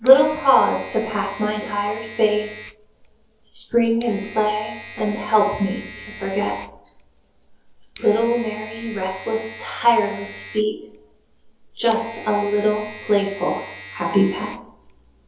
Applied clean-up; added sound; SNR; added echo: none; Domestic sounds, home sounds; 17 dB; reverberation time 0.7 s.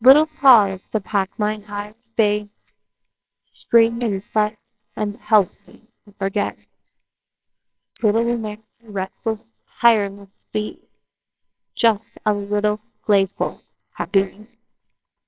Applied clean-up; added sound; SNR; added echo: neural separator model SepFormer WHAMR!.